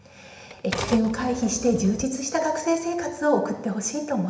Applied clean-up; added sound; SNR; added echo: none; Typewriter; 11 dB; reverberation time 0.8 s.